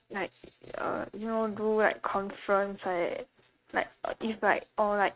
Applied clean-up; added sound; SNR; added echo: neural mask model RNNoise.